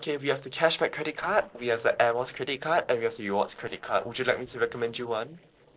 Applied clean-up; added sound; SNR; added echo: neural separator model SepFormer DNS4.